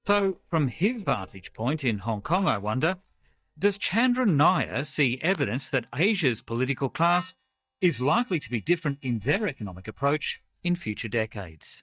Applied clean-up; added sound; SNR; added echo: neural mask model DeepFilterNet 3.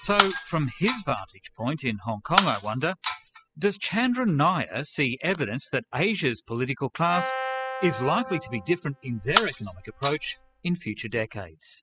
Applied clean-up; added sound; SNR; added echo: classical method spectral subtraction.